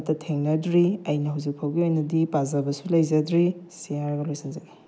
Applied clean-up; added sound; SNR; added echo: none; none; none; none.